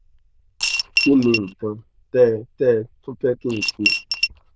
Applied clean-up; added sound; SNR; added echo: neural diffusion model UNIVERSE++.